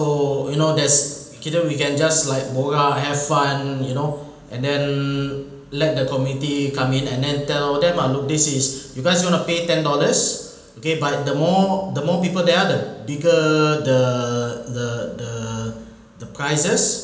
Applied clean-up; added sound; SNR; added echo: none; none; none; reverberation time 0.9 s.